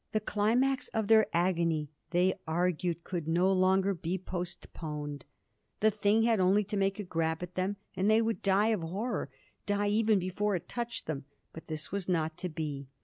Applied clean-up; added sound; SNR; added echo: none; none; none; none.